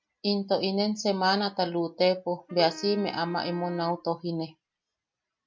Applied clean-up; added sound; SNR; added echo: none; Wind instrument, woodwind instrument + Bowed string instrument; 17 dB; none.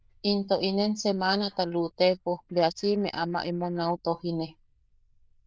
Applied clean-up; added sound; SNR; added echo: neural diffusion model UNIVERSE++.